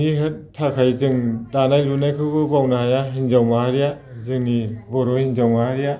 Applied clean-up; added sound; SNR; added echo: none; none; none; none.